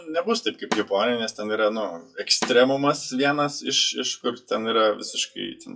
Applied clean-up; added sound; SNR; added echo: classical method WPE with log-MMSE.